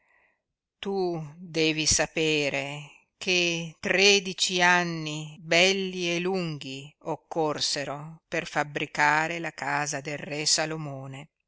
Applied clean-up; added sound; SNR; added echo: none; none; none; none.